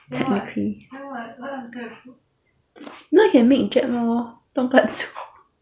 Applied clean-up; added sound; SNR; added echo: none; none; none; none.